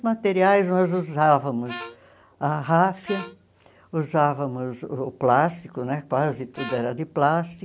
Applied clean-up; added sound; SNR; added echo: none; Harmonica; 16 dB; none.